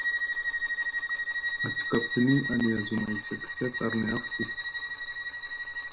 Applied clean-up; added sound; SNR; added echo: none; Bowed string instrument; 1 dB; none.